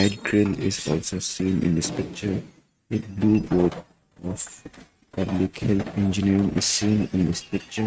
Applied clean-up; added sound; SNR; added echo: neural mask model RNNoise.